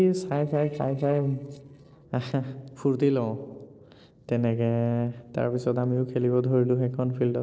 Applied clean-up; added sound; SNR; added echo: neural separator model SepFormer DNS4.